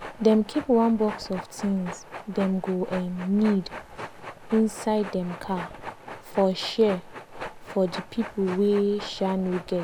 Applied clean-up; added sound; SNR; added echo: none; Train; 13 dB; none.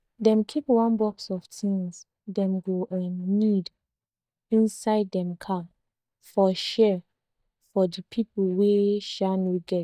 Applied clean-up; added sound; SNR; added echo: neural mask model DeepFilterNet 3.